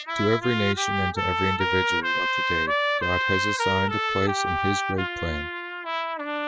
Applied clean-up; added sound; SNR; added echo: classical method spectral subtraction.